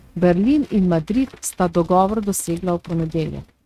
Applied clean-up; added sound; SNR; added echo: neural mask model RNNoise.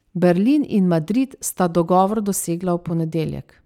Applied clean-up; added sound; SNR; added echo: none; none; none; none.